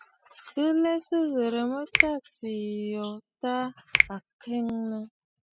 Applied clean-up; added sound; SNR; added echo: classical method spectral subtraction.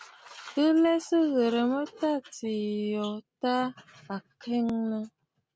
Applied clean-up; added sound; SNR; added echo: none; none; none; none.